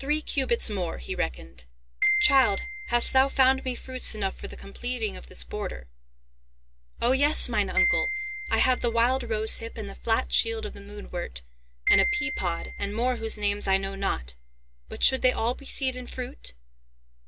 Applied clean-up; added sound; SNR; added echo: none; Marimba, xylophone; 5 dB; none.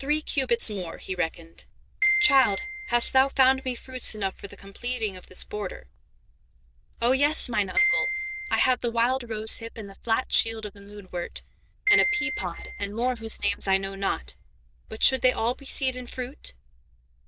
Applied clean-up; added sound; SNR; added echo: neural diffusion model UNIVERSE++.